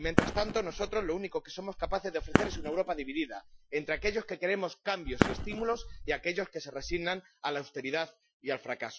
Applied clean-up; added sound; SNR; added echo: classical method Wiener filter.